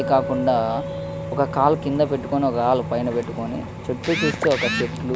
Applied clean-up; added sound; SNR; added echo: none; Chink, clink; 12 dB; none.